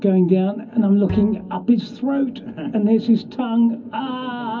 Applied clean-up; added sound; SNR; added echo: none; Bowed string instrument; 14 dB; reverberation time 0.4 s.